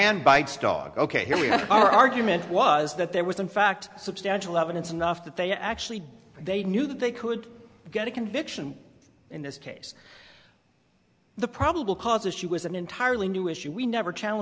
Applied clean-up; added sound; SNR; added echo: none; none; none; none.